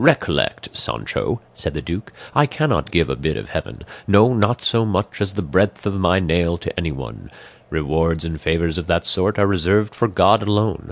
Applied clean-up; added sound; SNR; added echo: none; none; none; none.